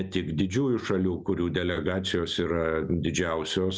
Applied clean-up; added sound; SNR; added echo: none; none; none; none.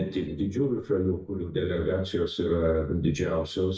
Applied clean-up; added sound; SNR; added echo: neural mask model DeepFilterNet 3.